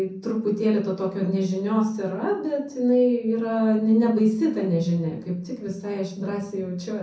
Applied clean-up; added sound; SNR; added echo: none; none; none; reverberation time 0.6 s.